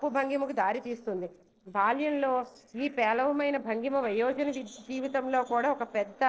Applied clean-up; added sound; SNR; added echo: neural separator model SepFormer DNS4.